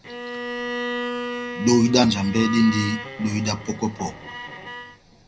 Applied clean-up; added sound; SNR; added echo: none; Bowed string instrument; 8 dB; reverberation time 0.5 s.